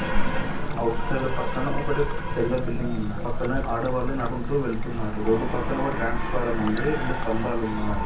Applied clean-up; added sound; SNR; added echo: none; Trickle, dribble; -1 dB; reverberation time 0.3 s.